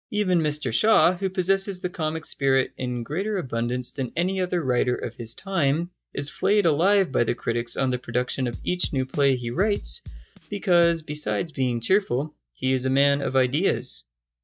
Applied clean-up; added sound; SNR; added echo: neural mask model DeepFilterNet 3.